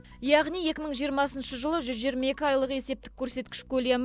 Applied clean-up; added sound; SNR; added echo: none; none; none; none.